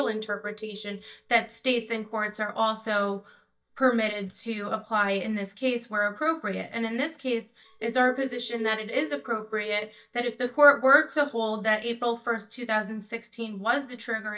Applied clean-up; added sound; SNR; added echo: neural mask model DeepFilterNet 3.